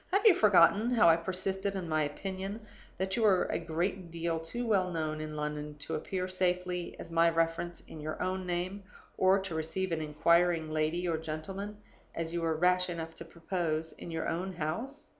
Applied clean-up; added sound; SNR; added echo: none; none; none; none.